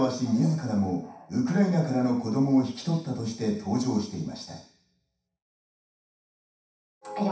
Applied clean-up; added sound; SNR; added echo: none; none; none; reverberation time 0.7 s.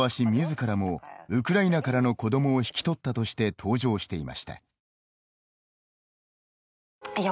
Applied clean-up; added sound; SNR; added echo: none; none; none; none.